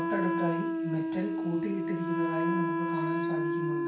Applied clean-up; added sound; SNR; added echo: none; Wind instrument, woodwind instrument; -4 dB; reverberation time 0.3 s.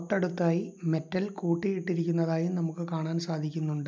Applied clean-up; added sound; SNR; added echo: none; none; none; none.